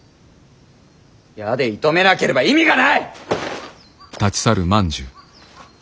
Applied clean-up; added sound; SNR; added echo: none; none; none; none.